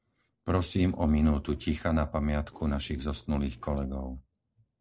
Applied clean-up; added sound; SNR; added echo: neural separator model SepFormer DNS4.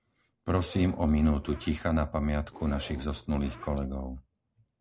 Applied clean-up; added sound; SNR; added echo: none; Zipper (clothing); 20 dB; none.